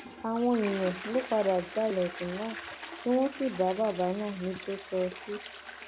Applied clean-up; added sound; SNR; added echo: none; Toilet flush; 12 dB; none.